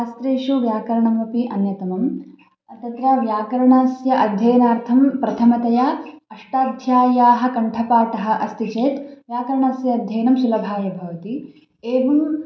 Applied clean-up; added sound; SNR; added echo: none; none; none; none.